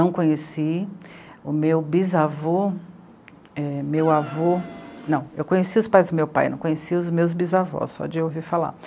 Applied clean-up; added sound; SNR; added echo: none; Insect; 15 dB; none.